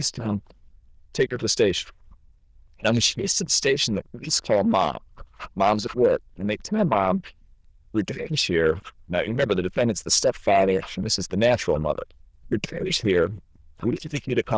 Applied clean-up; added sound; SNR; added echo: neural diffusion model UNIVERSE++.